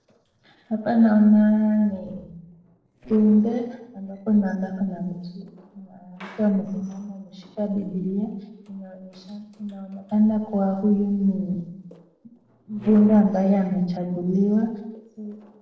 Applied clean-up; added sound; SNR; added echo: neural separator model SepFormer DNS4.